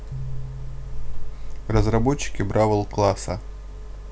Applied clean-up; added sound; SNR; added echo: none; Piano; 18 dB; none.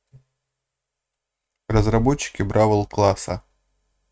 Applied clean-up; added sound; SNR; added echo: neural mask model RNNoise.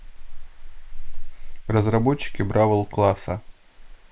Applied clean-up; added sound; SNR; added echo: neural mask model Resemble Enhance denoiser.